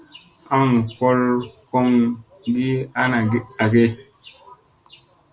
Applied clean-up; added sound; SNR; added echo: none; none; none; none.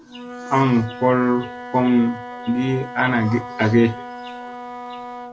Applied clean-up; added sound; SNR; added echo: none; Wind instrument, woodwind instrument; 13 dB; none.